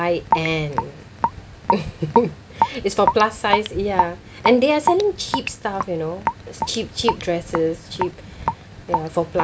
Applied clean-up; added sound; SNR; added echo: none; Raindrop / Drip; 3 dB; none.